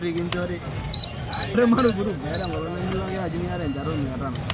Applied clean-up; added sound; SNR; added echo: none; Alarm; 12 dB; none.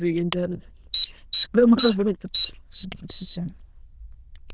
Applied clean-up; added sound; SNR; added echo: neural diffusion model UNIVERSE++.